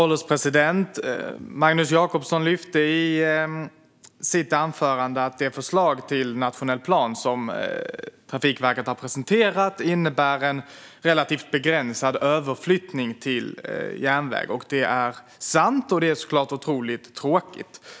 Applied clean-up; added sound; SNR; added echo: none; none; none; none.